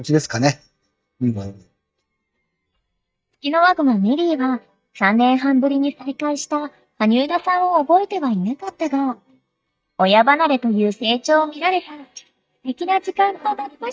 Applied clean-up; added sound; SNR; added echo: neural mask model DeepFilterNet 3.